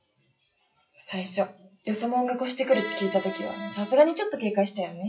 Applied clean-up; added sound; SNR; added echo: classical method WPE with log-MMSE.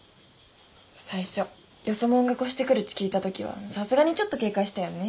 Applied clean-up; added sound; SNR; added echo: none; none; none; none.